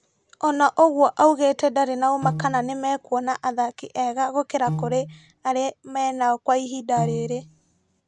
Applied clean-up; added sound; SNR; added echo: none; Piano; 8 dB; none.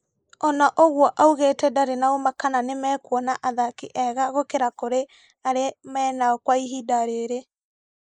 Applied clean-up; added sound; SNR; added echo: neural mask model Resemble Enhance denoiser.